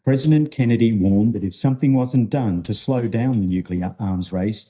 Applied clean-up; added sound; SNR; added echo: neural mask model DeepFilterNet 3.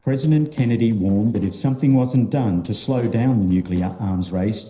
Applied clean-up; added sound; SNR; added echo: neural separator model SepFormer DNS4.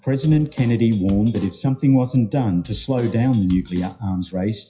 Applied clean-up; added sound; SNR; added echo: classical method WPE with log-MMSE.